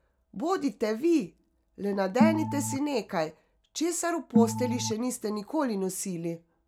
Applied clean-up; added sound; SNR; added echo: none; Organ; -1 dB; none.